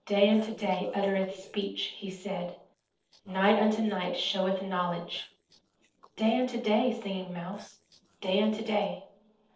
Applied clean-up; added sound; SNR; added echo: neural separator model SepFormer DNS4.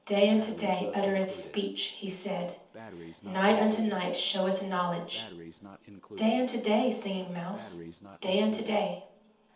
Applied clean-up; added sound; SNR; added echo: none; Breathing; 18 dB; reverberation time 0.6 s.